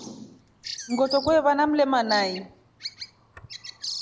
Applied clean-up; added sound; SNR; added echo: none; Bird vocalization, bird call, bird song; 13 dB; none.